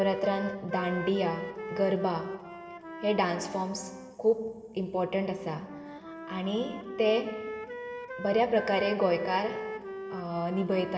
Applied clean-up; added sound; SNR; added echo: none; Wind instrument, woodwind instrument; 10 dB; reverberation time 2.7 s.